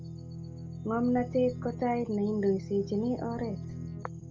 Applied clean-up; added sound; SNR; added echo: none; Guitar; 9 dB; none.